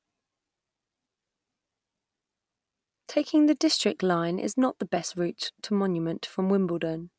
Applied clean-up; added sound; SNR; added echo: none; none; none; none.